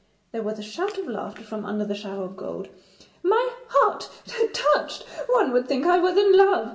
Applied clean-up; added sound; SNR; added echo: none; none; none; reverberation time 0.8 s.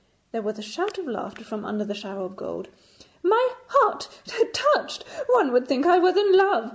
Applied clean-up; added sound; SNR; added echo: none; none; none; none.